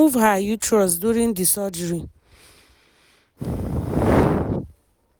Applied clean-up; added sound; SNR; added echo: none; none; none; none.